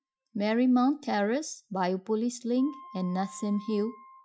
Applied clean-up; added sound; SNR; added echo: classical method Wiener filter.